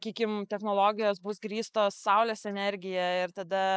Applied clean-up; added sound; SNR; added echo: neural mask model Resemble Enhance denoiser.